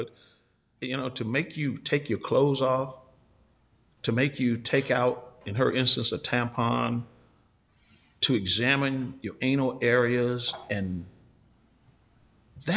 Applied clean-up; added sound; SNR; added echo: none; none; none; none.